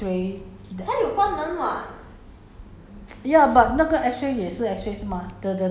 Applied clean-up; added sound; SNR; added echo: none; none; none; none.